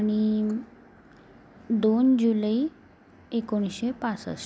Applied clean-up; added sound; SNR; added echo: none; none; none; none.